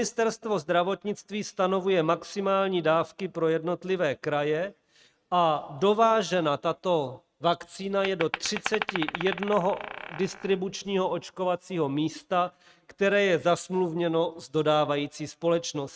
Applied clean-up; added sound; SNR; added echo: neural mask model RNNoise.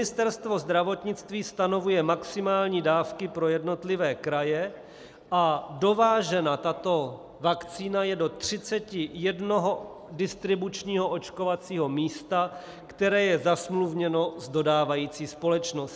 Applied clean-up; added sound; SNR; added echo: none; none; none; none.